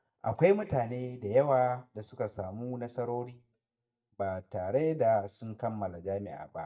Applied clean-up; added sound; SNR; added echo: neural mask model DeepFilterNet 3.